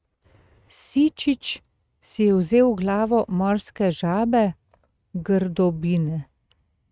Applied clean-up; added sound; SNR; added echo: neural mask model RNNoise.